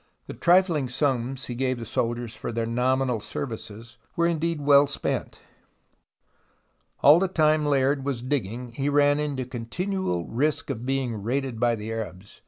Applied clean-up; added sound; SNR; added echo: none; none; none; none.